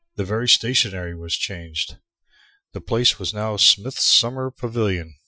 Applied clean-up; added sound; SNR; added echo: classical method Wiener filter.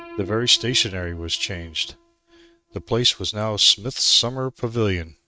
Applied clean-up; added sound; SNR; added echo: neural mask model RNNoise.